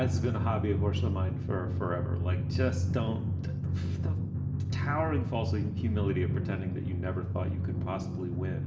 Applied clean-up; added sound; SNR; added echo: none; Drum; -5 dB; reverberation time 0.7 s.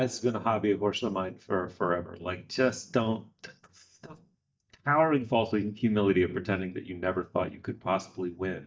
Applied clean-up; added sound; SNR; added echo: neural mask model DeepFilterNet 3.